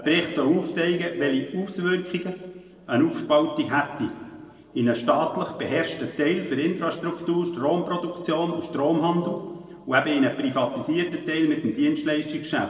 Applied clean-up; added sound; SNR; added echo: neural separator model SepFormer DNS4.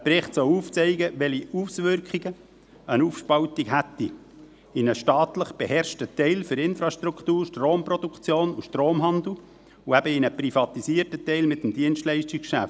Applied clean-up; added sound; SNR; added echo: none; none; none; none.